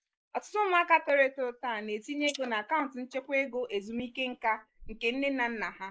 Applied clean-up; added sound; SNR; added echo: neural mask model Resemble Enhance denoiser.